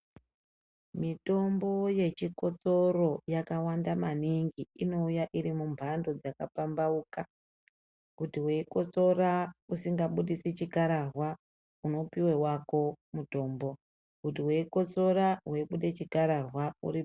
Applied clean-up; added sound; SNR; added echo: none; none; none; none.